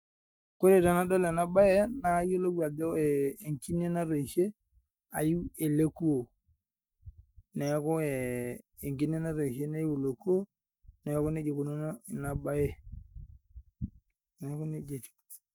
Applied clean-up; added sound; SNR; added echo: neural mask model DeepFilterNet 3.